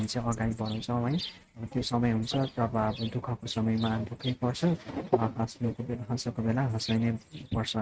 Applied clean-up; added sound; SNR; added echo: neural mask model RNNoise.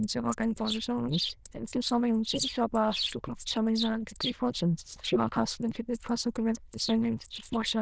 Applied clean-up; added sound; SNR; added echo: neural diffusion model UNIVERSE++.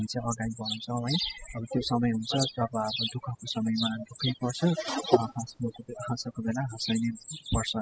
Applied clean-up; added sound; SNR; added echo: classical method spectral subtraction.